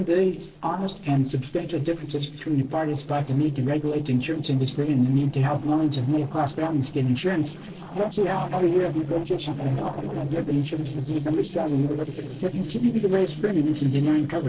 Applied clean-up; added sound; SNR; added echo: neural separator model SepFormer DNS4.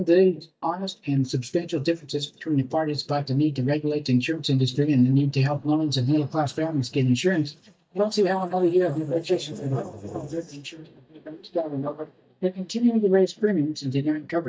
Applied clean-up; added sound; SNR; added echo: neural mask model DeepFilterNet 3.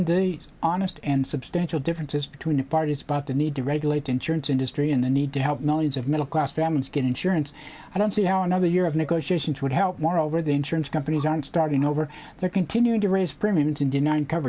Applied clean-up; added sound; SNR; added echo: none; none; none; none.